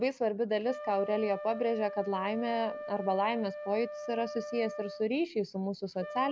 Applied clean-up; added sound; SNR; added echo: none; Wind instrument, woodwind instrument; 10 dB; none.